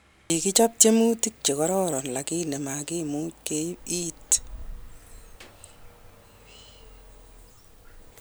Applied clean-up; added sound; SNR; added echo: none; Car passing by; 19 dB; none.